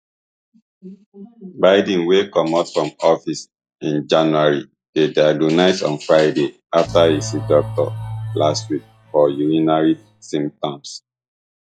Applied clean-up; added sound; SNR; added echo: classical method log-MMSE.